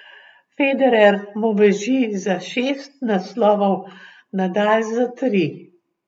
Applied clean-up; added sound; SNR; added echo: none; none; none; none.